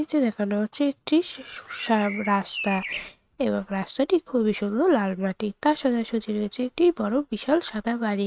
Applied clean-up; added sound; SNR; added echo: neural mask model RNNoise.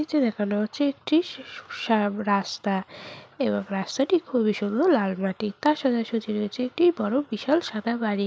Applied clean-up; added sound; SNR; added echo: none; none; none; none.